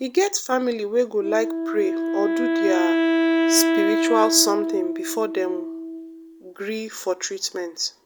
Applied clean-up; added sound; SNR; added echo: none; Wind instrument, woodwind instrument; 0 dB; none.